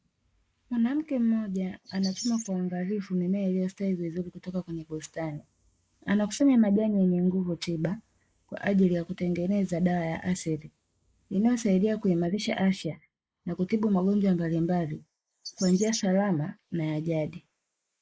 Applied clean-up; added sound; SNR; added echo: neural mask model Resemble Enhance denoiser.